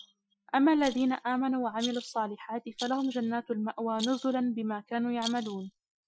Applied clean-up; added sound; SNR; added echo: classical method Wiener filter.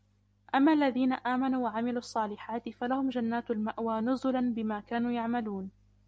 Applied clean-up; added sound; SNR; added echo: none; none; none; none.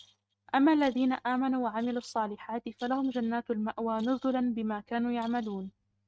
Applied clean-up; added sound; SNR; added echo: neural mask model RNNoise.